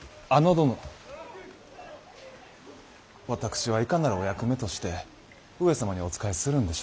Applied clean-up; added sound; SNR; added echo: none; none; none; none.